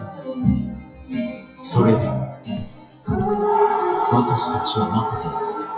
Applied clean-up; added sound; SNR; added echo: classical method WPE with log-MMSE.